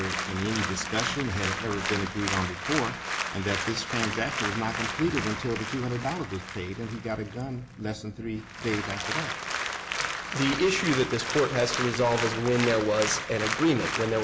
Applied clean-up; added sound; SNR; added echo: none; Applause; 4 dB; none.